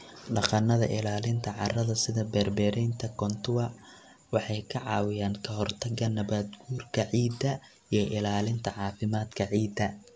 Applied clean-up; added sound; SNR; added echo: none; none; none; none.